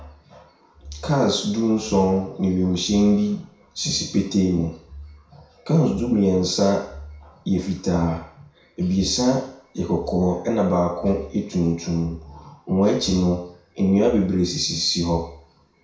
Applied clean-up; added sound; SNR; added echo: none; none; none; reverberation time 0.6 s.